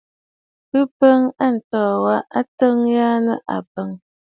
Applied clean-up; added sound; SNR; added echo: none; none; none; none.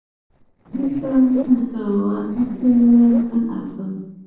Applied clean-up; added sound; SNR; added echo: neural separator model SepFormer DNS4.